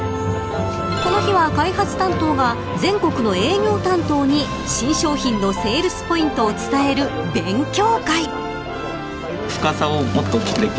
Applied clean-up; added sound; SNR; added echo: none; none; none; none.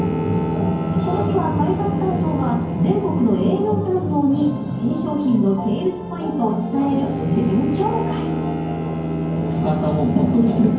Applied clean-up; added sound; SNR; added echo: none; Bowed string instrument; 6 dB; reverberation time 0.9 s.